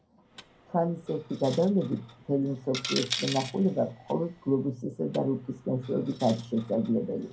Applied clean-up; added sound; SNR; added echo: none; Coin (dropping); 13 dB; reverberation time 0.2 s.